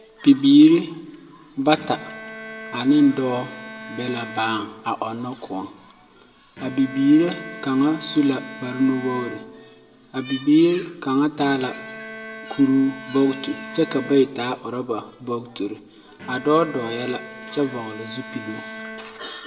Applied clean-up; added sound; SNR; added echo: none; Bowed string instrument; 17 dB; reverberation time 1.0 s.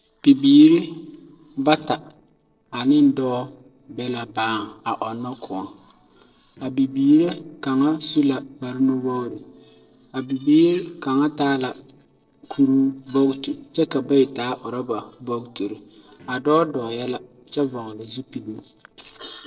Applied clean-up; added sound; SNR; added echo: neural separator model SepFormer DNS4.